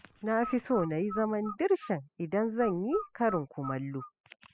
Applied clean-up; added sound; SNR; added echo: classical method spectral subtraction.